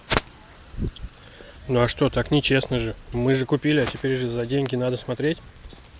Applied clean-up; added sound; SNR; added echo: none; Wind; 18 dB; none.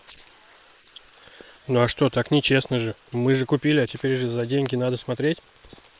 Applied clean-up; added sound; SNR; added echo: neural separator model SepFormer WHAM!.